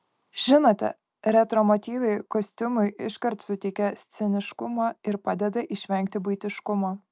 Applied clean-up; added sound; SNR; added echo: none; none; none; none.